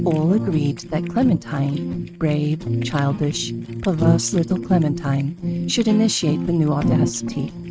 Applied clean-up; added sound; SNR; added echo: neural mask model RNNoise.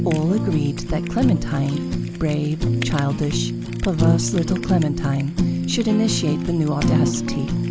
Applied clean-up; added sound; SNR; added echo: none; Fire; 0 dB; none.